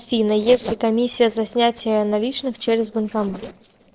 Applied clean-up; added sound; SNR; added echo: neural separator model SepFormer DNS4.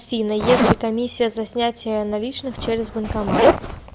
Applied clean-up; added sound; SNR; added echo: none; Zipper (clothing); 0 dB; none.